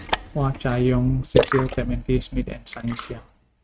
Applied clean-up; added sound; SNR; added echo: neural mask model RNNoise.